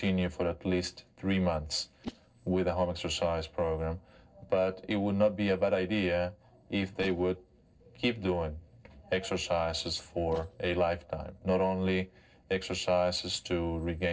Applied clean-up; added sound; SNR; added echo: neural separator model SepFormer DNS4.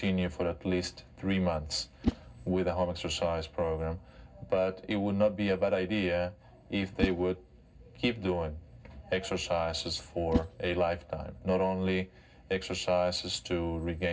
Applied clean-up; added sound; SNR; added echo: none; Whoosh, swoosh, swish; 8 dB; reverberation time 0.4 s.